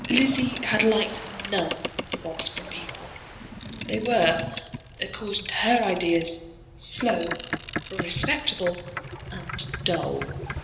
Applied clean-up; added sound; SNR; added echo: none; Boat, Water vehicle; 9 dB; reverberation time 0.8 s.